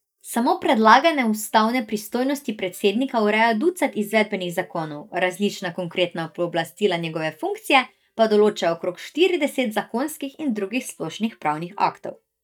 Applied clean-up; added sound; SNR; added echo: neural mask model DeepFilterNet 3.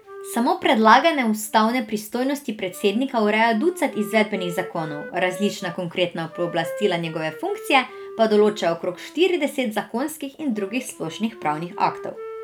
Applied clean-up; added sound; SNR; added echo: none; Wind instrument, woodwind instrument; 16 dB; none.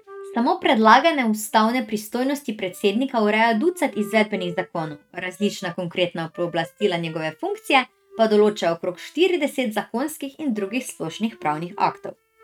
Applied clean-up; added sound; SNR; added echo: neural mask model RNNoise.